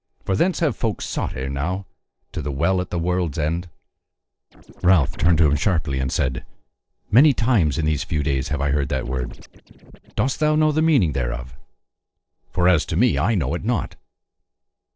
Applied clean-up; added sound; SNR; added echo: neural separator model SepFormer DNS4.